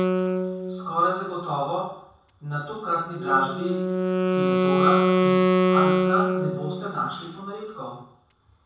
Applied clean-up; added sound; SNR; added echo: none; Wind instrument, woodwind instrument; -4 dB; reverberation time 0.7 s.